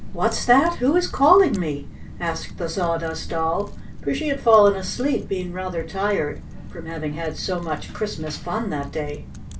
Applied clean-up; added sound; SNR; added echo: none; Typing; 11 dB; reverberation time 0.2 s.